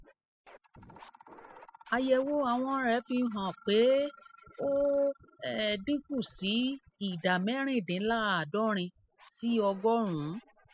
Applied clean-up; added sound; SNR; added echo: classical method spectral subtraction.